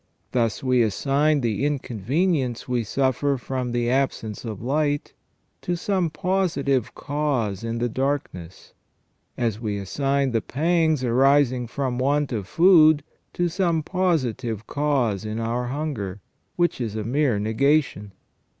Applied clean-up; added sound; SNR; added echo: none; none; none; none.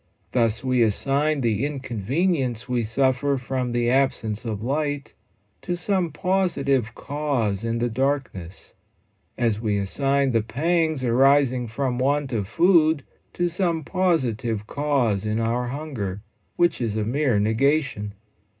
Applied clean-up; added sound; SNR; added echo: none; none; none; reverberation time 0.2 s.